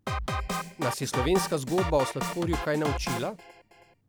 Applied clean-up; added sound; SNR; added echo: none; Drum kit; 3 dB; none.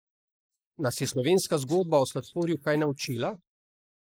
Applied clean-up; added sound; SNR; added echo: neural mask model Resemble Enhance denoiser.